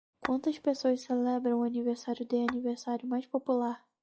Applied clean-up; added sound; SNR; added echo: classical method log-MMSE.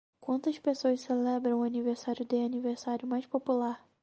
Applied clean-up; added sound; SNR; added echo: none; none; none; none.